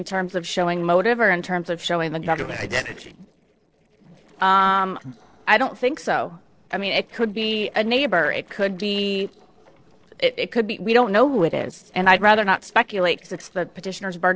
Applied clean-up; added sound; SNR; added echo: neural separator model SepFormer DNS4.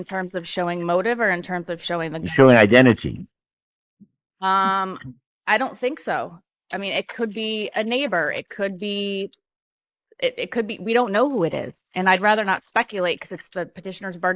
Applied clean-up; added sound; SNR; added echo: neural mask model Resemble Enhance denoiser.